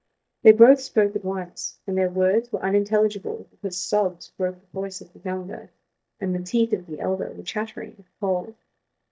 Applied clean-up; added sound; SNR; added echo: neural mask model DeepFilterNet 3.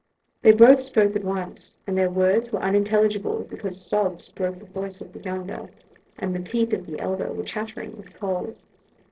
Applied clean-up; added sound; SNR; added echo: neural separator model SepFormer DNS4.